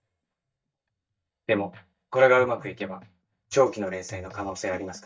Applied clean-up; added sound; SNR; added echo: neural mask model DeepFilterNet 3.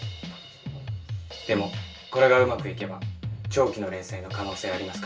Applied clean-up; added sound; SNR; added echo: none; Drum kit; 8 dB; reverberation time 0.2 s.